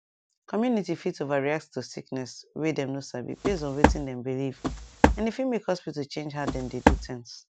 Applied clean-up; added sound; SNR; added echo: none; Walk, footsteps; -5 dB; none.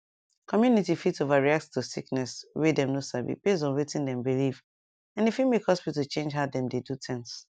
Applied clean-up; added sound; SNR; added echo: none; none; none; none.